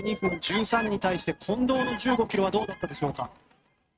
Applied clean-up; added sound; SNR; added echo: neural mask model RNNoise.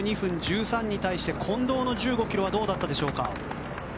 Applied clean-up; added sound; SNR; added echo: none; none; none; none.